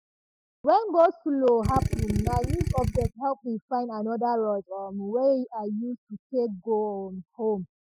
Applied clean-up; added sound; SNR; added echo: classical method Wiener filter.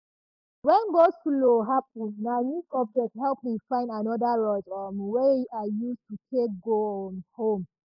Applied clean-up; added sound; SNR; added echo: neural mask model Resemble Enhance denoiser.